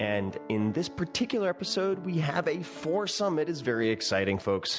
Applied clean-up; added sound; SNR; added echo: none; Piano; 17 dB; none.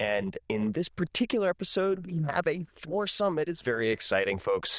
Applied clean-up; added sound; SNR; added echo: neural diffusion model UNIVERSE++.